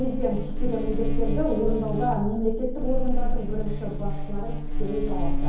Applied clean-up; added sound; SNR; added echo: none; Buzz; -5 dB; reverberation time 2.2 s.